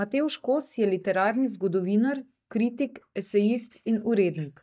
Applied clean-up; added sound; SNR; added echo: neural mask model DeepFilterNet 3.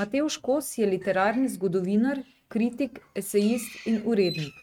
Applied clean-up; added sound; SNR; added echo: neural mask model RNNoise.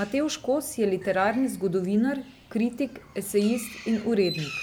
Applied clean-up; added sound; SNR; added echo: none; Bird; 17 dB; none.